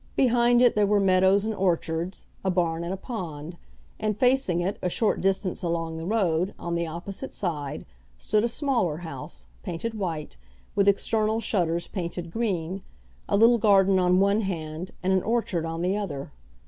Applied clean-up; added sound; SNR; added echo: none; none; none; none.